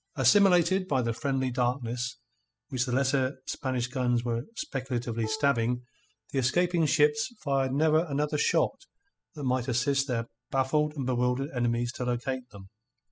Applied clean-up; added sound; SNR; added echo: classical method spectral subtraction.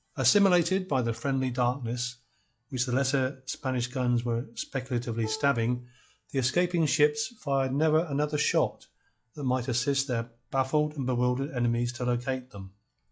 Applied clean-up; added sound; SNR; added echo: classical method log-MMSE.